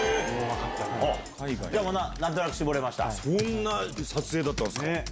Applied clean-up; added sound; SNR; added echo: none; Computer keyboard; 16 dB; none.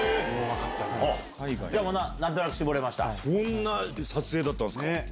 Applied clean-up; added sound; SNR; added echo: none; none; none; none.